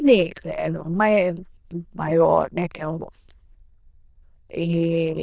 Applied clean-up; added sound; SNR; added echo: neural diffusion model UNIVERSE++.